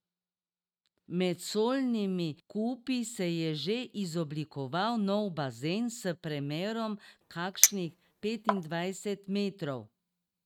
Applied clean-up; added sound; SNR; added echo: neural mask model RNNoise.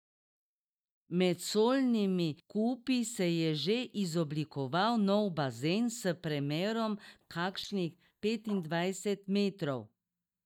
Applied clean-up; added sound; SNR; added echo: neural mask model DeepFilterNet 3.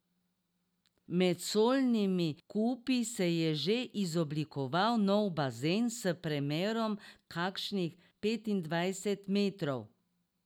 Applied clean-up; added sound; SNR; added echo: none; none; none; none.